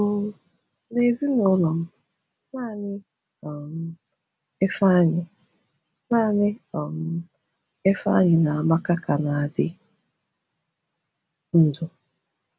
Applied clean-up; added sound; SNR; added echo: none; none; none; none.